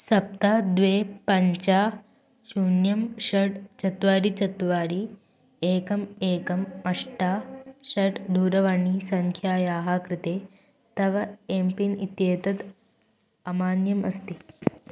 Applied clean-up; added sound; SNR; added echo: none; none; none; none.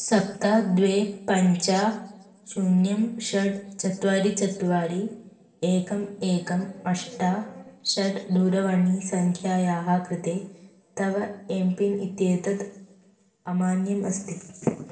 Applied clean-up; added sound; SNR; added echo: none; none; none; reverberation time 0.6 s.